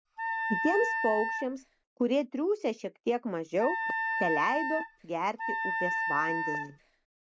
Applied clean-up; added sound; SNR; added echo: none; Wind instrument, woodwind instrument; 1 dB; none.